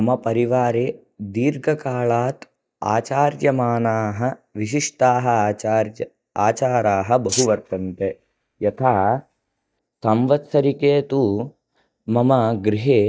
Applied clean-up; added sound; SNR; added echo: neural mask model DeepFilterNet 3.